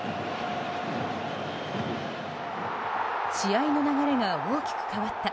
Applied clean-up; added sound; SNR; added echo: none; none; none; none.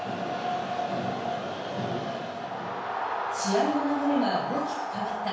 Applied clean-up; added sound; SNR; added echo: none; none; none; reverberation time 0.7 s.